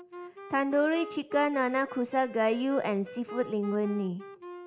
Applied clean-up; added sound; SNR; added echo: none; Wind instrument, woodwind instrument; 15 dB; none.